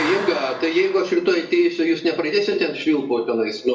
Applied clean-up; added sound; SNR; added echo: none; Clapping; 17 dB; reverberation time 0.6 s.